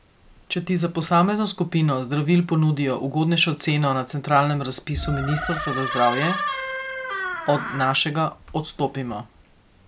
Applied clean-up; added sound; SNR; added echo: none; Door; 6 dB; none.